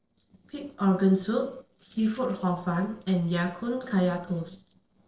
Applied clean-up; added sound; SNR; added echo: neural separator model SepFormer DNS4.